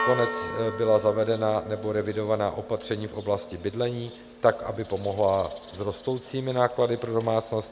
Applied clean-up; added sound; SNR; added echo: none; Church bell; 12 dB; none.